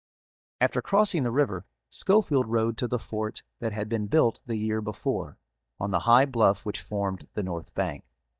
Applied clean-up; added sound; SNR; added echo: neural mask model DeepFilterNet 3.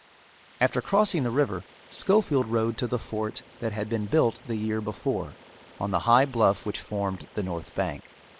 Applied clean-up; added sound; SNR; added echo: neural mask model Resemble Enhance denoiser.